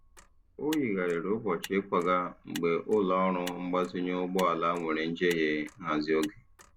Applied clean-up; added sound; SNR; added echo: none; Motor vehicle (road); 20 dB; none.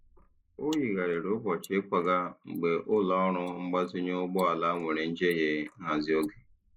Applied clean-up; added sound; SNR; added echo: neural mask model Resemble Enhance denoiser.